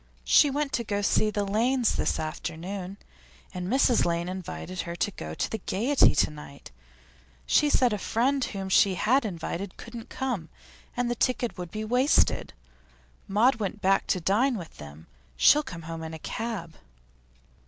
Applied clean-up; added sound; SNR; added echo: none; none; none; none.